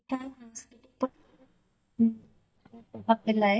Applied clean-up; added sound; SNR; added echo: neural mask model DeepFilterNet 3.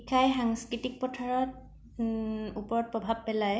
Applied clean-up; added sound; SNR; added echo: none; none; none; none.